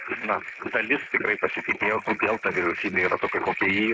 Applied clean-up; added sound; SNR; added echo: neural mask model Resemble Enhance denoiser.